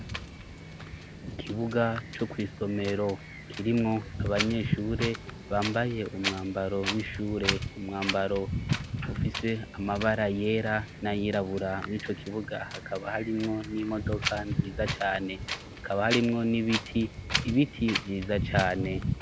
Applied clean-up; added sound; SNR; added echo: none; Wind; 5 dB; none.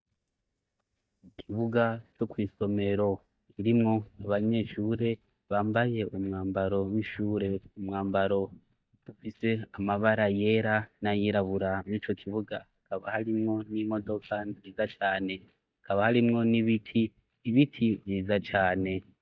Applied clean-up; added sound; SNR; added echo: neural mask model DeepFilterNet 3.